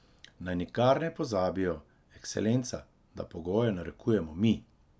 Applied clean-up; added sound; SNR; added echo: none; none; none; none.